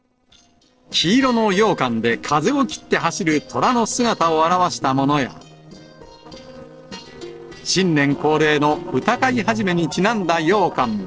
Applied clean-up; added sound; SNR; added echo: neural separator model SepFormer DNS4.